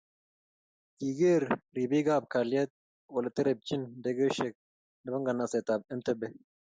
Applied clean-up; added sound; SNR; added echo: none; none; none; none.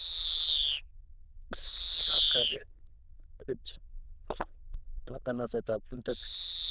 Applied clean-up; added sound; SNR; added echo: neural diffusion model UNIVERSE++.